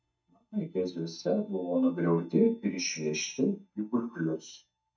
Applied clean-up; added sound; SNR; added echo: neural mask model DeepFilterNet 3.